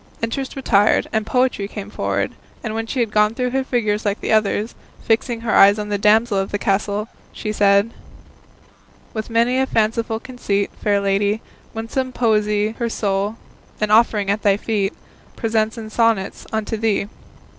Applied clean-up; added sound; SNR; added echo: none; none; none; none.